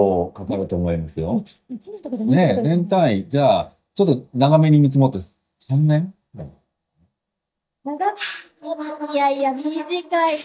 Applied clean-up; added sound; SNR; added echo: neural mask model DeepFilterNet 3.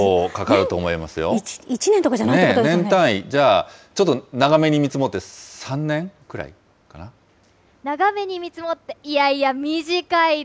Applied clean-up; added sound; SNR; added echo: none; none; none; none.